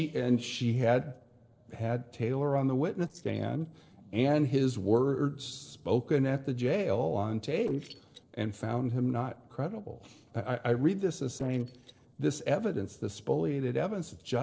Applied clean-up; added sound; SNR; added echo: neural separator model SepFormer DNS4.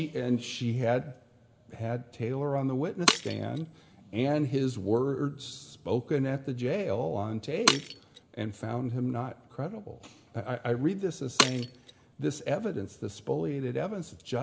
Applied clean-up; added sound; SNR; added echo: none; Shatter; 4 dB; reverberation time 0.9 s.